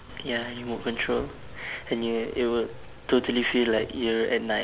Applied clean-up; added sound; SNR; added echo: none; Motorcycle / Accelerating, revving, vroom; 19 dB; none.